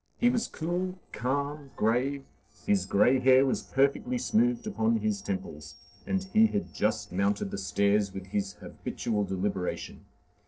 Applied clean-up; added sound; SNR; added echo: neural separator model SepFormer DNS4.